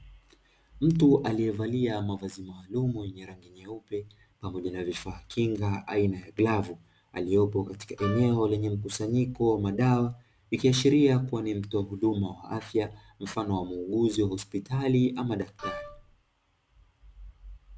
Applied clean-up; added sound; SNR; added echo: none; Wind instrument, woodwind instrument; 11 dB; none.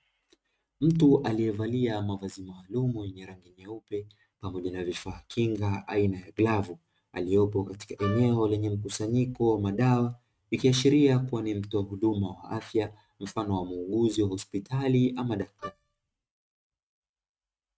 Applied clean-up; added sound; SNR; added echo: neural mask model RNNoise.